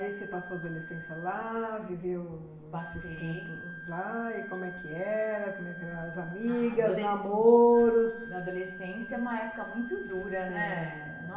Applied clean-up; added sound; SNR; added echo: none; Wind instrument, woodwind instrument; 15 dB; reverberation time 0.8 s.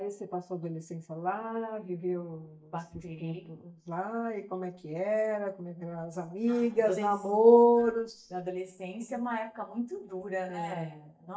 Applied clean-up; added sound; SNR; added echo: neural mask model DeepFilterNet 3.